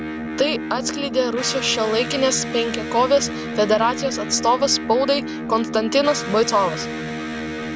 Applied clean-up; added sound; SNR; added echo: none; Electric guitar; 7 dB; none.